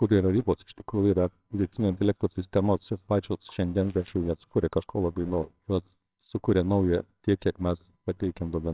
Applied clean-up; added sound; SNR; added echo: neural separator model SepFormer WHAMR!.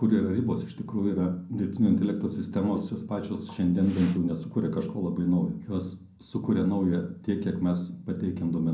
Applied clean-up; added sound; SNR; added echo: none; Fire; 19 dB; reverberation time 0.5 s.